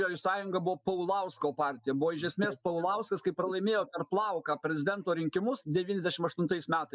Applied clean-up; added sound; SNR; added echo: neural mask model Resemble Enhance denoiser.